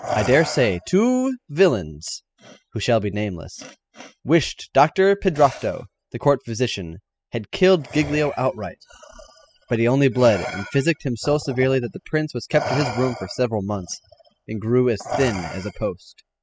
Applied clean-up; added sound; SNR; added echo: classical method spectral subtraction.